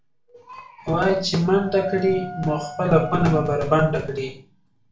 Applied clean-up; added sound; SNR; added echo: none; Wind instrument, woodwind instrument; 15 dB; reverberation time 0.4 s.